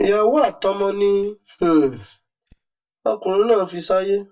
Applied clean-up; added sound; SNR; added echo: neural mask model DeepFilterNet 3.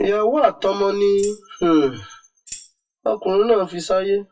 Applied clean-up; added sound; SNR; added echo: classical method WPE with log-MMSE.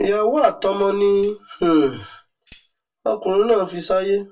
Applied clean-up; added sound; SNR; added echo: none; Tambourine; 20 dB; reverberation time 0.2 s.